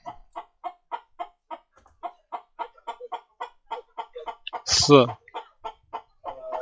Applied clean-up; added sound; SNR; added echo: classical method log-MMSE.